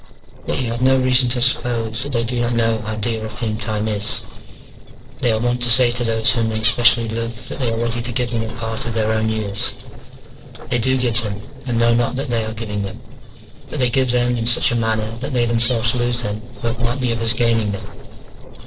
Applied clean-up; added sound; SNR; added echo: neural separator model SepFormer DNS4.